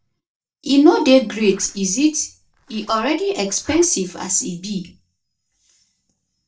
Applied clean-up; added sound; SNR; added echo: neural mask model DeepFilterNet 3.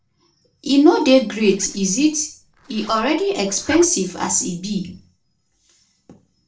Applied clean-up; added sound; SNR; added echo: neural separator model SepFormer DNS4.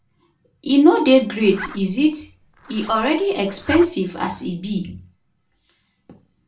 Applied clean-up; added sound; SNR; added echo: none; Zipper (clothing); 16 dB; reverberation time 0.3 s.